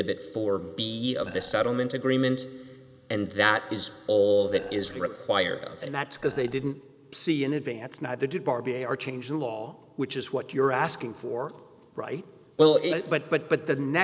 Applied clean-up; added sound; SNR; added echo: none; Burping, eructation; 18 dB; none.